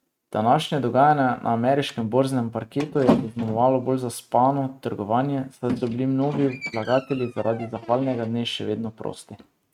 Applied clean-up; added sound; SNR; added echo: neural mask model RNNoise.